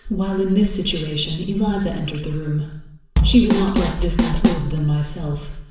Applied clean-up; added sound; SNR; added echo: none; Drum kit; 0 dB; reverberation time 0.7 s.